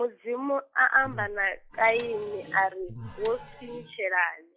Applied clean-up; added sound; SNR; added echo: classical method log-MMSE.